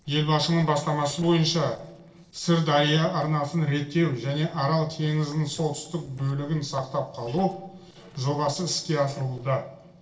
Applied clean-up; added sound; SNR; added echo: neural separator model SepFormer DNS4.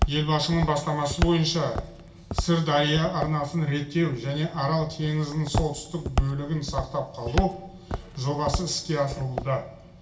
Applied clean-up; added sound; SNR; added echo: none; Walk, footsteps; 6 dB; reverberation time 0.2 s.